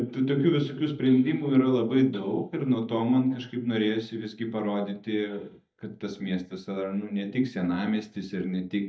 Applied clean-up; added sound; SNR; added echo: neural mask model DeepFilterNet 3.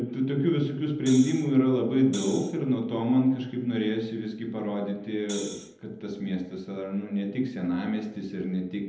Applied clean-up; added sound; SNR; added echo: none; Hi-hat; 15 dB; reverberation time 0.8 s.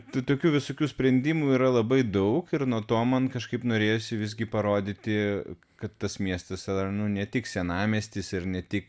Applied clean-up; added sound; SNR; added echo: none; none; none; none.